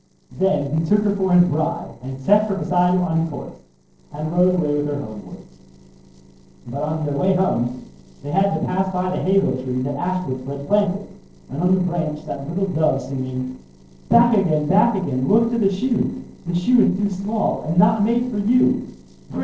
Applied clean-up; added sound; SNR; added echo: neural separator model SepFormer DNS4.